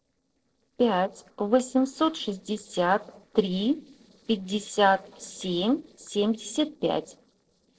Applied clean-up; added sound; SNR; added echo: neural separator model SepFormer DNS4.